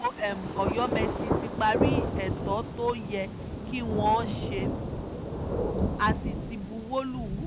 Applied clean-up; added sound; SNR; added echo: none; Thunder; -1 dB; none.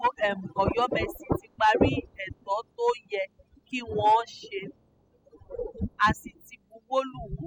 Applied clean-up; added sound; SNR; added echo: classical method spectral subtraction.